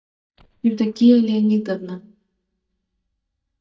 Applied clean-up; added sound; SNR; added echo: neural mask model DeepFilterNet 3.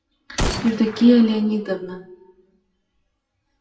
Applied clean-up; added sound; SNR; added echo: classical method WPE with log-MMSE.